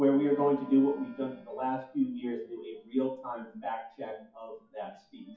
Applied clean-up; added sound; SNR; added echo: classical method WPE with log-MMSE.